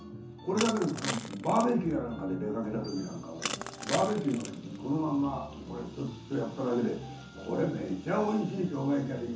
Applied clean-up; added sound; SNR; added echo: none; Crushing; 9 dB; reverberation time 0.9 s.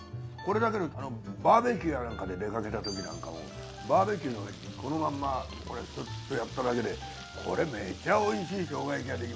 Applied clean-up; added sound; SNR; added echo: none; none; none; none.